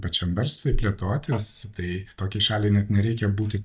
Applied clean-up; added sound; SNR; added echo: neural mask model DeepFilterNet 3.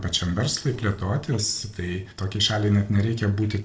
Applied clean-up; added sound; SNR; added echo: neural separator model SepFormer DNS4.